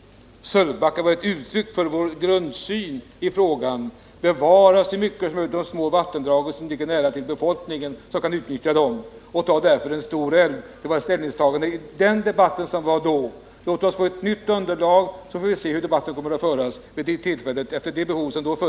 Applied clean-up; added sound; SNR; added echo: none; none; none; none.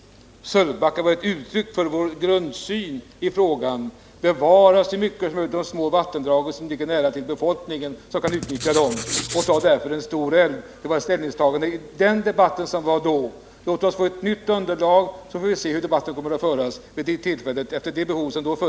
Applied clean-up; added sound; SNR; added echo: none; Writing; 8 dB; none.